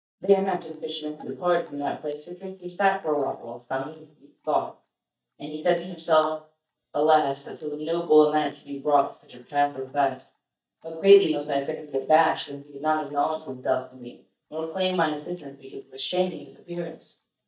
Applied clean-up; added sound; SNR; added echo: neural mask model DeepFilterNet 3.